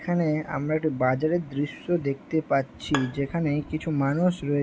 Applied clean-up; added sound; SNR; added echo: none; Bowed string instrument; 14 dB; none.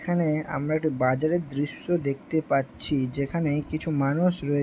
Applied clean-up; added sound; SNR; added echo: none; none; none; none.